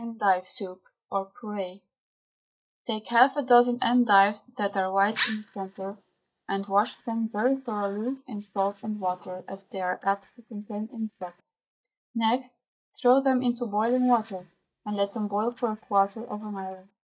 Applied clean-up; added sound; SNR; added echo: neural mask model DeepFilterNet 3.